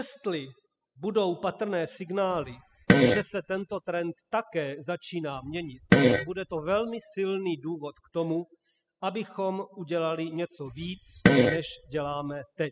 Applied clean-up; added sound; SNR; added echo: classical method spectral subtraction.